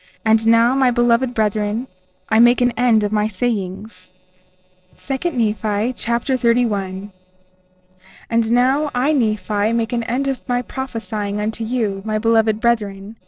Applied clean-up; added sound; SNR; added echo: neural separator model SepFormer DNS4.